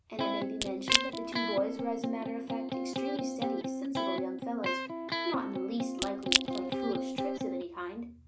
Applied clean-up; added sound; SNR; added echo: none; Crack / Crushing + Electric guitar; -4 dB; none.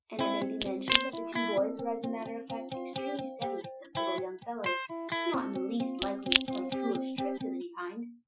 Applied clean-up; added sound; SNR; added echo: classical method Wiener filter.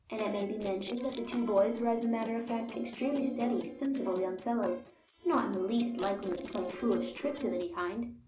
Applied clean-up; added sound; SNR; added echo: neural mask model Resemble Enhance denoiser.